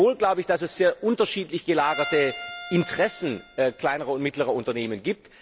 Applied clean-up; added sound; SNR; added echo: none; Bowed string instrument; 12 dB; none.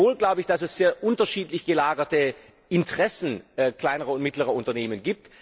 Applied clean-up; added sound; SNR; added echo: none; none; none; none.